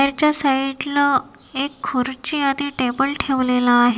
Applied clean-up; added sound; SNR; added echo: none; none; none; none.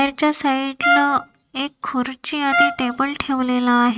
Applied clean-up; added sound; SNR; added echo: neural mask model RNNoise.